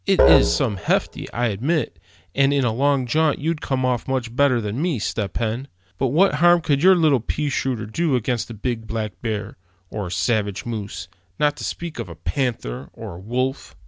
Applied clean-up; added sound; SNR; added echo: none; Musical instrument; 2 dB; none.